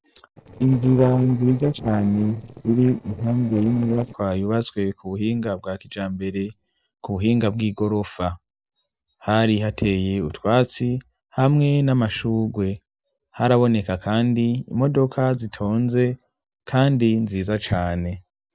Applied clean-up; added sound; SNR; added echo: neural separator model SepFormer DNS4.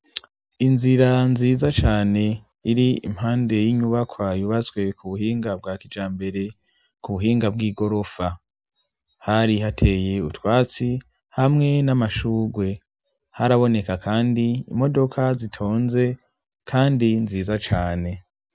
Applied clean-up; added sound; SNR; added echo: none; none; none; none.